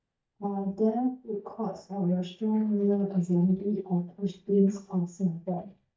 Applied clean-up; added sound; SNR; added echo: neural mask model DeepFilterNet 3.